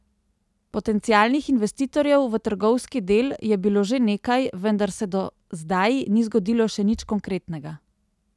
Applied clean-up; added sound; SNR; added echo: none; none; none; none.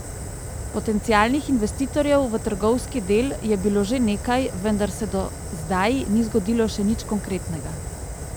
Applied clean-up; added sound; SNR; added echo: none; Fire; 9 dB; none.